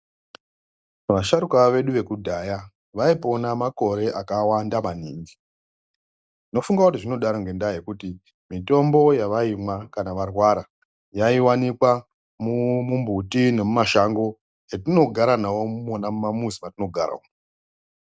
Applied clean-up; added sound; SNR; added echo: none; none; none; none.